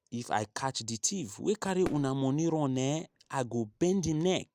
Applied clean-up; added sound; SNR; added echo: none; Fireworks; 18 dB; none.